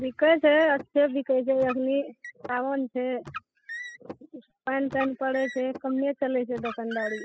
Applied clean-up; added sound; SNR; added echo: classical method spectral subtraction.